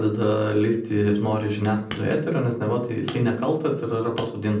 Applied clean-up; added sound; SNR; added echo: none; Hammer; 19 dB; reverberation time 0.6 s.